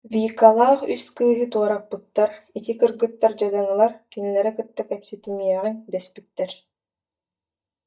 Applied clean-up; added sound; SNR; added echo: neural mask model DeepFilterNet 3.